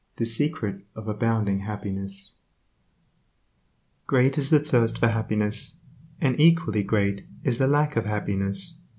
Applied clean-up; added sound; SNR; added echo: none; none; none; none.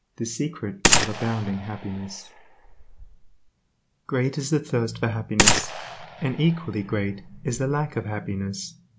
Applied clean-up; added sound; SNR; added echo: none; Gunshot, gunfire; -2 dB; none.